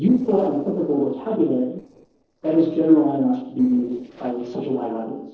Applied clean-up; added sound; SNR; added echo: neural separator model SepFormer DNS4.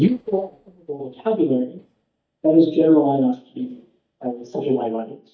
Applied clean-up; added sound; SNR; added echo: neural mask model DeepFilterNet 3.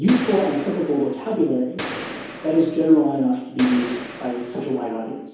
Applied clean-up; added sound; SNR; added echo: none; Gunshot, gunfire; 12 dB; reverberation time 2.2 s.